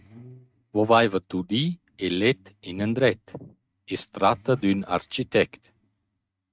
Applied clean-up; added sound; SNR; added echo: neural mask model RNNoise.